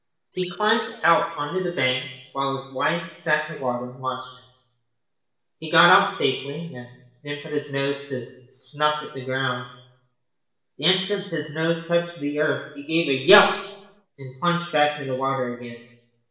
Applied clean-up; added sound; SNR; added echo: neural separator model SepFormer DNS4.